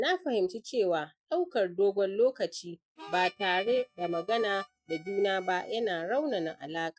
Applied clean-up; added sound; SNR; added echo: neural mask model RNNoise.